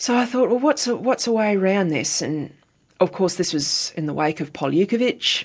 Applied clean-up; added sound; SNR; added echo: none; none; none; none.